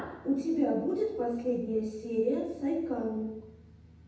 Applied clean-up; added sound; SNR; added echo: none; none; none; reverberation time 0.8 s.